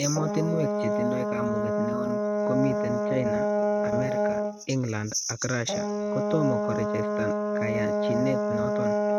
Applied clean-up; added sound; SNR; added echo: neural mask model RNNoise.